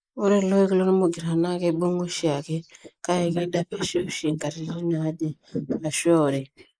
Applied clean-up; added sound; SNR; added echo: neural mask model Resemble Enhance denoiser.